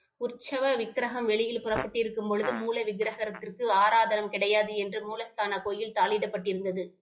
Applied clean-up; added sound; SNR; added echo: classical method log-MMSE.